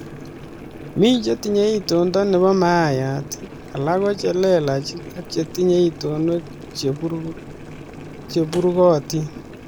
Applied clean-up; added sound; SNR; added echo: none; Boiling; 15 dB; none.